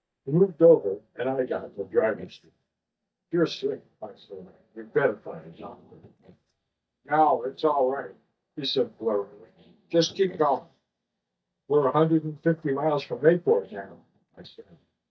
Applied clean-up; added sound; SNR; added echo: neural mask model DeepFilterNet 3.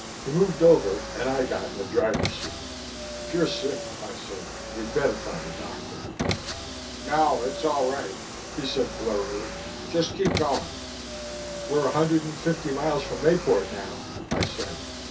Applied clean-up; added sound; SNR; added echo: none; Car; 6 dB; reverberation time 0.3 s.